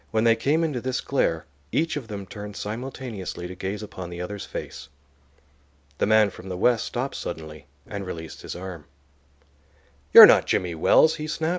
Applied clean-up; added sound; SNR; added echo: none; none; none; none.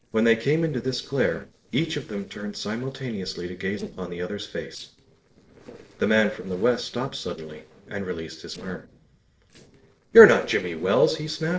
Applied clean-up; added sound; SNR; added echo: neural separator model SepFormer DNS4.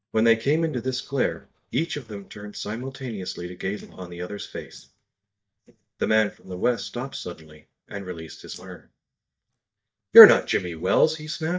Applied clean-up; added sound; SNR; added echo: neural mask model DeepFilterNet 3.